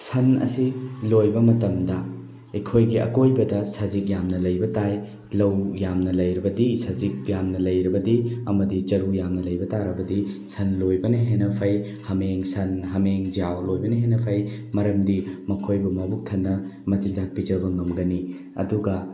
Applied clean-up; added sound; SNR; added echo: none; Piano; 19 dB; none.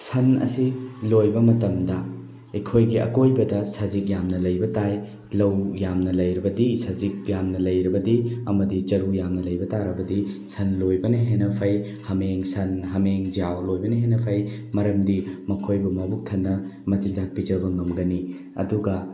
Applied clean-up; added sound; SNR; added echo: none; none; none; none.